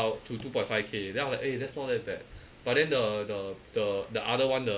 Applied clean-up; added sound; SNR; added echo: none; none; none; none.